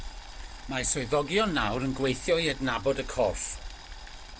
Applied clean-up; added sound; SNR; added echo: none; Boiling; 11 dB; none.